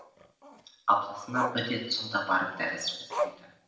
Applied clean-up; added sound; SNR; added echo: none; Growling; 7 dB; reverberation time 0.8 s.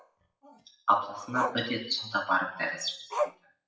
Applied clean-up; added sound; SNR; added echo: classical method WPE with log-MMSE.